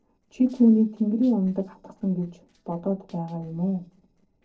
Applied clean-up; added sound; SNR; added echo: neural separator model SepFormer DNS4.